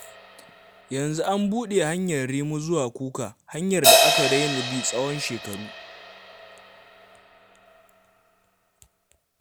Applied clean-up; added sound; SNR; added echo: none; Crash cymbal; -1 dB; none.